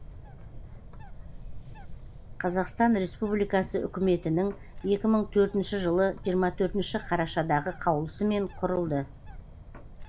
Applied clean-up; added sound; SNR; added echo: none; Bird; 13 dB; none.